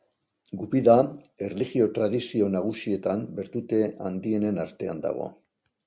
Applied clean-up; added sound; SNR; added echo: none; none; none; none.